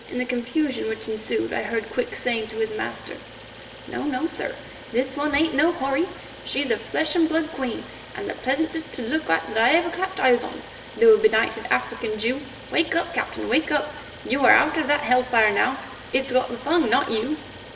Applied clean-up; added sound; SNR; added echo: none; Idling; 17 dB; reverberation time 1.7 s.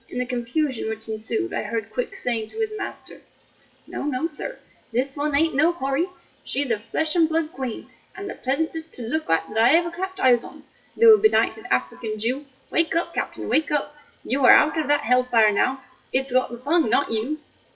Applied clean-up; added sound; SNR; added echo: classical method WPE with log-MMSE.